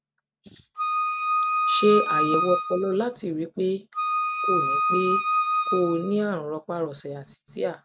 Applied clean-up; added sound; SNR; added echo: none; Wind instrument, woodwind instrument; -2 dB; none.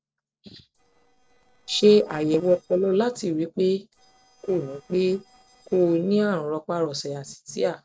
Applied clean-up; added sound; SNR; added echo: neural separator model SepFormer DNS4.